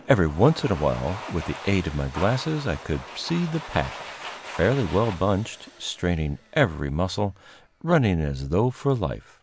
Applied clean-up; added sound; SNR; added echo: none; Domestic sounds, home sounds; 16 dB; none.